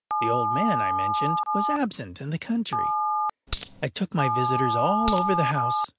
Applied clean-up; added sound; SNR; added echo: none; Coin (dropping) + Telephone; -2 dB; none.